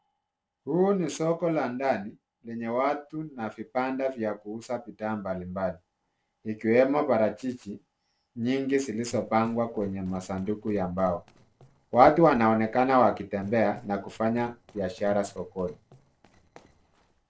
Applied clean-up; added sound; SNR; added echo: neural separator model SepFormer DNS4.